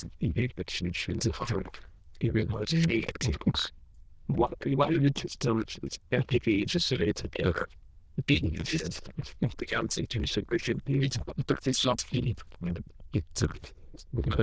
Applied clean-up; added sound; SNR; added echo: neural diffusion model UNIVERSE++.